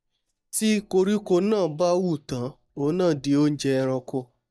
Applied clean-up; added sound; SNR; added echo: neural mask model DeepFilterNet 3.